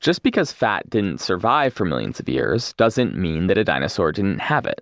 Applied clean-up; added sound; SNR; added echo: none; none; none; none.